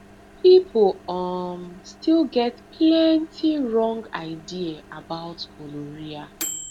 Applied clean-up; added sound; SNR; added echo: none; Microwave oven; 19 dB; none.